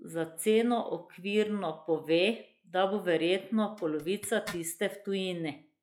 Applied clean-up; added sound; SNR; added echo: classical method log-MMSE.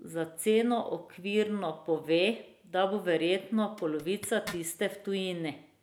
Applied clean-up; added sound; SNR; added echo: none; Zipper (clothing); 17 dB; none.